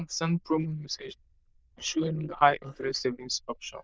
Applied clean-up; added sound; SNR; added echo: neural diffusion model UNIVERSE++.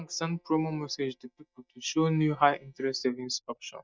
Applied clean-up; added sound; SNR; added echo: neural mask model DeepFilterNet 3.